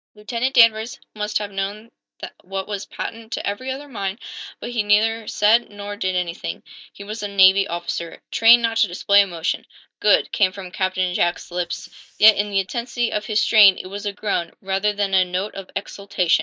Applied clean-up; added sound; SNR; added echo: neural mask model DeepFilterNet 3.